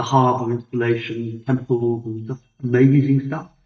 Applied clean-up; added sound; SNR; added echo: neural mask model DeepFilterNet 3.